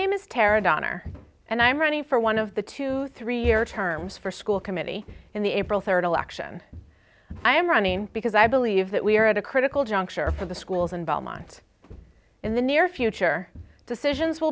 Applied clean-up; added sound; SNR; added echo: none; Walk, footsteps; 16 dB; none.